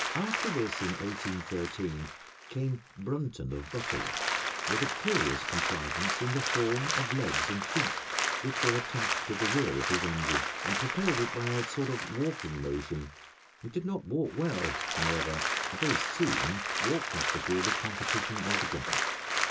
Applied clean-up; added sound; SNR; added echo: none; Applause; -1 dB; reverberation time 0.2 s.